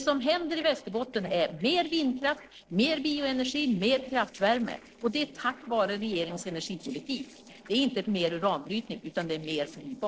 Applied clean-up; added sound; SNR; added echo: neural separator model SepFormer DNS4.